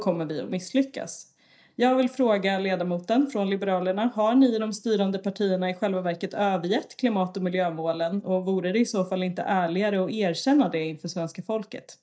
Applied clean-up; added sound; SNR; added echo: neural mask model DeepFilterNet 3.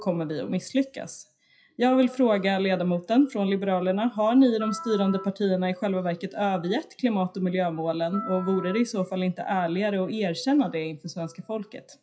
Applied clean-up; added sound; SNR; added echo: classical method WPE with log-MMSE.